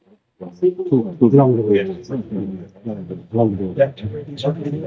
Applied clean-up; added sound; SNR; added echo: neural mask model DeepFilterNet 3.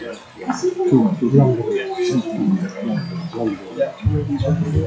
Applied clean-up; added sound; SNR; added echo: classical method WPE with log-MMSE.